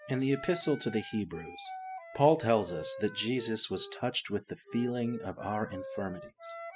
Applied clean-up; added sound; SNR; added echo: classical method spectral subtraction.